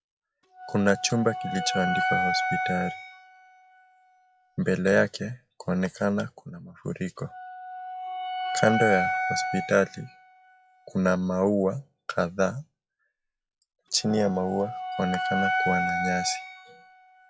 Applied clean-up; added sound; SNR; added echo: classical method log-MMSE.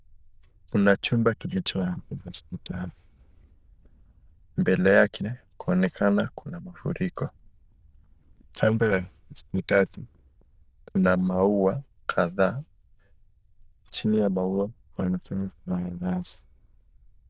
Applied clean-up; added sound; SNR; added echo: neural diffusion model UNIVERSE++.